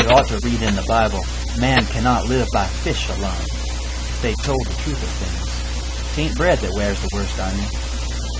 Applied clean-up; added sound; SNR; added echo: none; none; none; none.